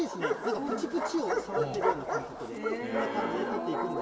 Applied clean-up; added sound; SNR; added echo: none; Bark; 0 dB; reverberation time 1.4 s.